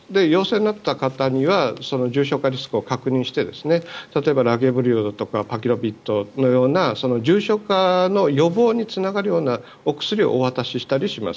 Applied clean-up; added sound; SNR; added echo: none; none; none; none.